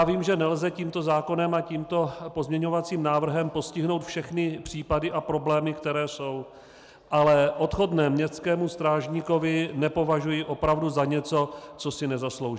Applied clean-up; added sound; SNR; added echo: none; none; none; none.